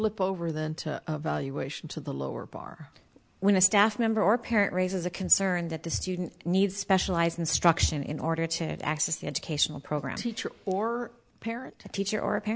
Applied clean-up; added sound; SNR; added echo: none; none; none; none.